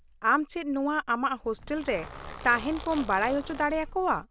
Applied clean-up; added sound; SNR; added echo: none; Zipper (clothing); 13 dB; none.